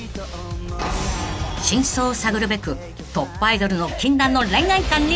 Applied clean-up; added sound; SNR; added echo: none; none; none; none.